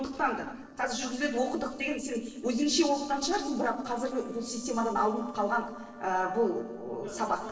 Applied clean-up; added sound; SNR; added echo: neural separator model SepFormer DNS4.